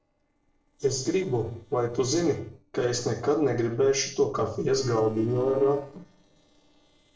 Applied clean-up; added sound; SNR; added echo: neural separator model SepFormer DNS4.